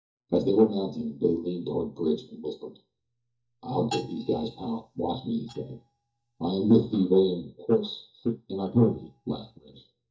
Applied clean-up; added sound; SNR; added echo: neural mask model DeepFilterNet 3.